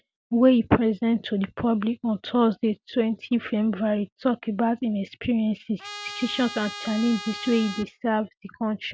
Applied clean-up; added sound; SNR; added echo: none; Trumpet; 13 dB; none.